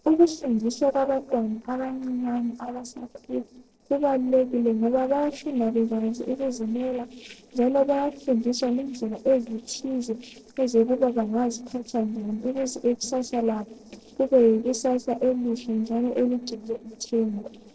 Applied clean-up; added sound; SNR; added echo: neural separator model SepFormer DNS4.